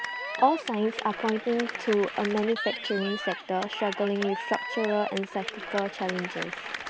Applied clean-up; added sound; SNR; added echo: none; Cheering / Clapping; 7 dB; none.